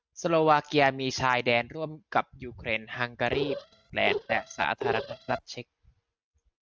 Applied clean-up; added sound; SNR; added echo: neural mask model RNNoise.